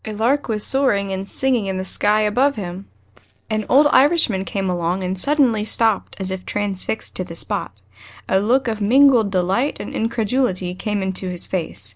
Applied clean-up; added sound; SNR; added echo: neural separator model SepFormer DNS4.